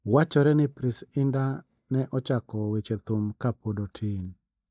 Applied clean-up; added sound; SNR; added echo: neural mask model DeepFilterNet 3.